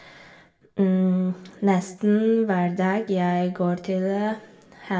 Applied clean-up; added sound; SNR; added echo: none; none; none; reverberation time 0.6 s.